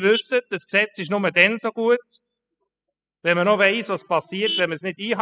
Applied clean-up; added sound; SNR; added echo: classical method spectral subtraction.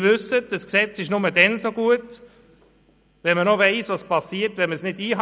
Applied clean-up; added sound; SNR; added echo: none; none; none; none.